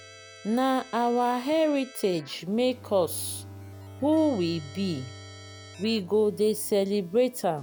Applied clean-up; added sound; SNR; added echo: none; Keyboard (musical) + Bowed string instrument; 18 dB; none.